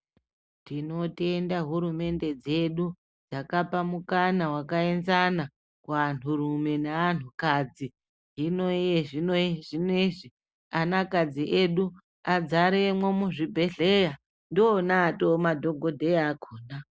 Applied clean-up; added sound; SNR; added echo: none; none; none; none.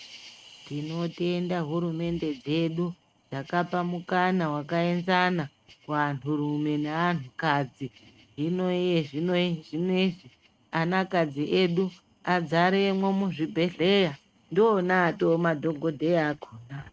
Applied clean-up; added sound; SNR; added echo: neural mask model RNNoise.